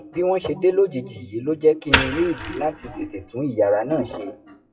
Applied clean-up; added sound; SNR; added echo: classical method WPE with log-MMSE.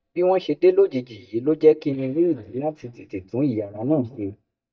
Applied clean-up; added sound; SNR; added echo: neural mask model DeepFilterNet 3.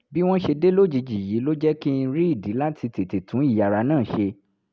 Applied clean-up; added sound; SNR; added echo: none; none; none; none.